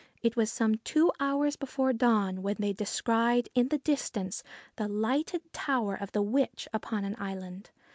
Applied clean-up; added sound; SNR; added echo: none; none; none; none.